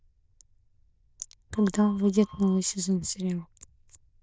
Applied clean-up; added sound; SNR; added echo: neural diffusion model UNIVERSE++.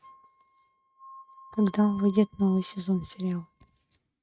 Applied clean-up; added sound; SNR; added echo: neural mask model RNNoise.